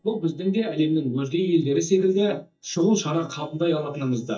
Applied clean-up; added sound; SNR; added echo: neural mask model DeepFilterNet 3.